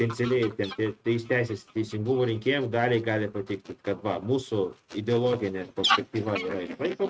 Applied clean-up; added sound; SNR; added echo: neural mask model RNNoise.